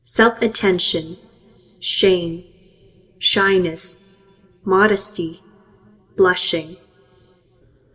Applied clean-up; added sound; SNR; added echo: none; none; none; reverberation time 0.3 s.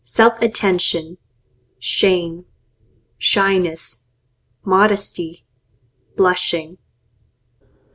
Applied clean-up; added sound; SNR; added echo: none; none; none; none.